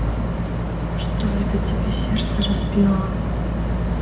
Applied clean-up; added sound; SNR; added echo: none; Boat, Water vehicle; -4 dB; reverberation time 2.0 s.